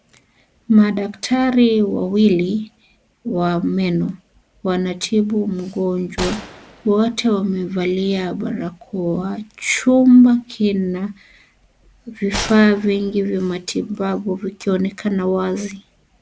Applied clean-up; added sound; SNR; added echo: none; Gunshot, gunfire; 14 dB; none.